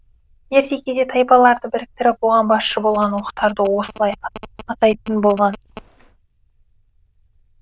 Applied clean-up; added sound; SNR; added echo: neural diffusion model UNIVERSE++.